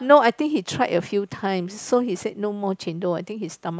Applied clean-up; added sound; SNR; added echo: none; none; none; none.